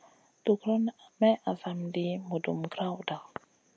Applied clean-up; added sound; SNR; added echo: none; none; none; none.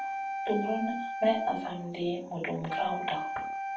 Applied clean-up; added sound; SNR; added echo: none; Wind instrument, woodwind instrument; 4 dB; reverberation time 0.4 s.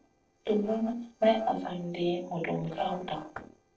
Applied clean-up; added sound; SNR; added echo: neural separator model SepFormer DNS4.